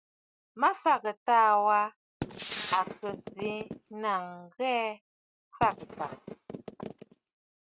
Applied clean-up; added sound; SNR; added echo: neural mask model RNNoise.